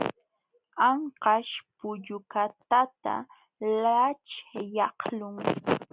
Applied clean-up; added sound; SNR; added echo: none; none; none; none.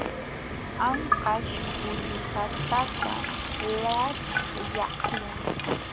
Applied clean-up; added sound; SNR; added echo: none; Sink (filling or washing) / Water tap, faucet; -1 dB; none.